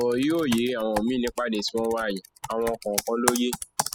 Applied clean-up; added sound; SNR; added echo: classical method spectral subtraction.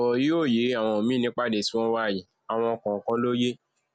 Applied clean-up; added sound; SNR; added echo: none; none; none; none.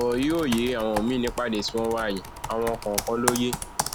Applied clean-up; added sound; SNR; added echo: none; Computer keyboard; 7 dB; none.